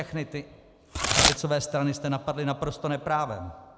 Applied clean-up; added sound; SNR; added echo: none; Packing tape, duct tape / Tearing; -1 dB; none.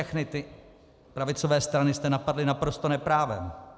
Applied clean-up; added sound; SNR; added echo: none; none; none; none.